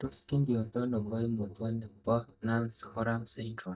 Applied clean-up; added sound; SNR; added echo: neural mask model DeepFilterNet 3.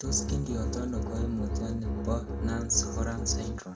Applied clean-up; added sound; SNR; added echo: none; Bowed string instrument; -1 dB; reverberation time 0.6 s.